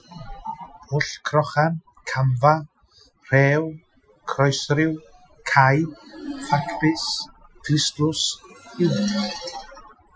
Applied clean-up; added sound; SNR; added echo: classical method Wiener filter.